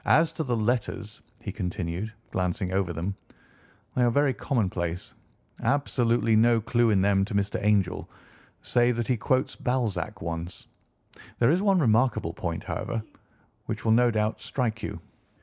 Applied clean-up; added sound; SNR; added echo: none; none; none; none.